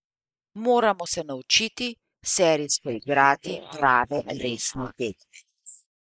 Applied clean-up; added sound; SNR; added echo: neural mask model Resemble Enhance denoiser.